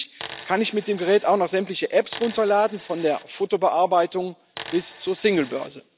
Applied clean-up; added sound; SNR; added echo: none; Coin (dropping); 17 dB; none.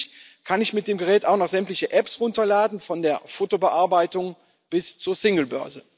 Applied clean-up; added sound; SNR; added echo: none; none; none; none.